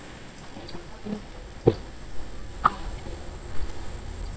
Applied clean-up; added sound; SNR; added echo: neural mask model DeepFilterNet 3.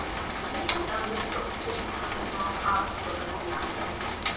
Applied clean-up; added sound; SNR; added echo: none; Rain; -5 dB; reverberation time 0.7 s.